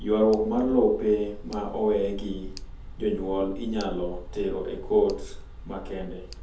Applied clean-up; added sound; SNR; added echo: none; Tick; 11 dB; reverberation time 0.5 s.